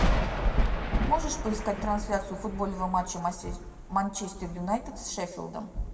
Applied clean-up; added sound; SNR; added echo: none; Thunder; -2 dB; reverberation time 1.2 s.